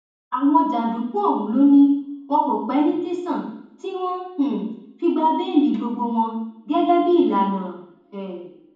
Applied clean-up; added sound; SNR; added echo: none; none; none; reverberation time 1.2 s.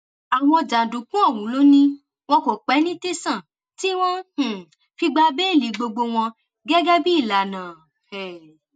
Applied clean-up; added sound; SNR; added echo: none; none; none; none.